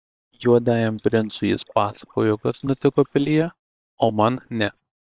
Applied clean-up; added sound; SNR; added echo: neural separator model SepFormer WHAM!.